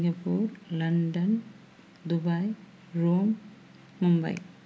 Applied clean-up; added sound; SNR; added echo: none; none; none; none.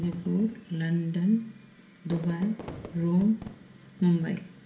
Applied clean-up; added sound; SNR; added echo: none; Fireworks; 18 dB; reverberation time 0.5 s.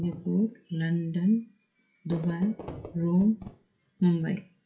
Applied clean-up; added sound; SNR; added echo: classical method WPE with log-MMSE.